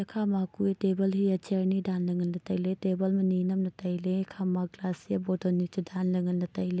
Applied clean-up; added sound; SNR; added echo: none; none; none; none.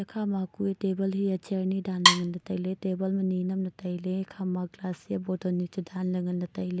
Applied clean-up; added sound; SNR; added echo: none; Wood; -4 dB; none.